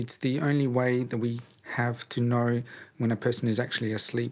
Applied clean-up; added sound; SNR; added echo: none; none; none; none.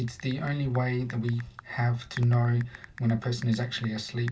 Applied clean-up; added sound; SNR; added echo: none; Typing; 19 dB; reverberation time 0.1 s.